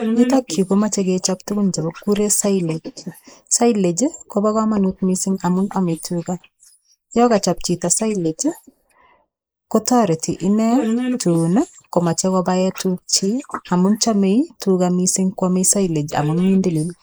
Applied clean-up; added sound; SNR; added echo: neural mask model Resemble Enhance denoiser.